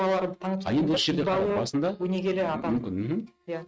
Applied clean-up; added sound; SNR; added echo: neural mask model RNNoise.